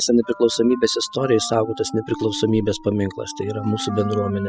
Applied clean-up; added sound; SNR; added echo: classical method spectral subtraction.